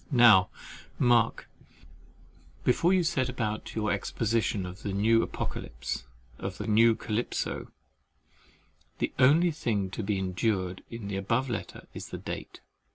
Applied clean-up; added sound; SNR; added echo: none; none; none; none.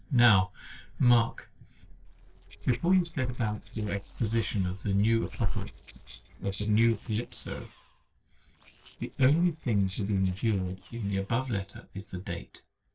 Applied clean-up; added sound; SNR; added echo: neural separator model SepFormer DNS4.